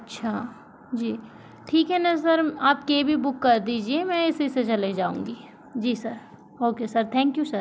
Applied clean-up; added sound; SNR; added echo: none; none; none; none.